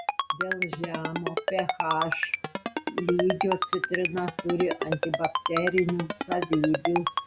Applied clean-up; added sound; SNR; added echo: none; Ringtone; 1 dB; none.